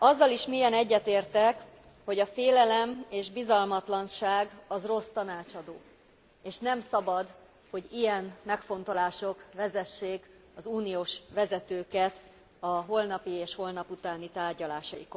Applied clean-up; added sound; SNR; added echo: none; none; none; none.